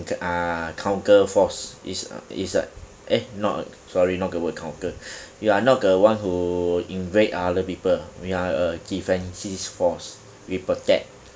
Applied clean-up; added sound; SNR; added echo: none; none; none; none.